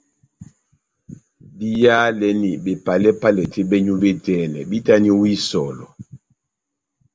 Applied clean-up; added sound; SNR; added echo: none; none; none; none.